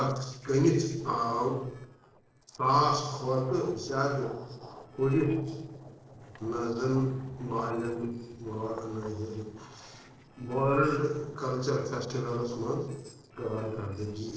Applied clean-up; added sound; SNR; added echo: neural separator model SepFormer DNS4.